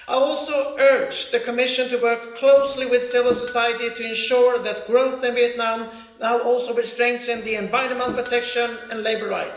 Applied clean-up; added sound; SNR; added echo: none; Doorbell; 12 dB; reverberation time 0.9 s.